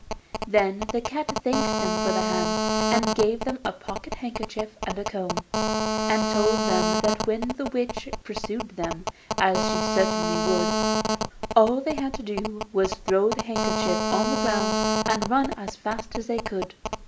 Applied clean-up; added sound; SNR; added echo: none; Telephone; 0 dB; none.